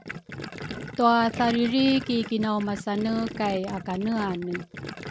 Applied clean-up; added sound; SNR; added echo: none; Gurgling; 11 dB; none.